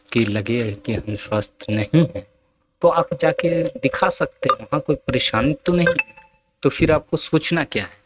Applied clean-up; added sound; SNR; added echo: neural mask model RNNoise.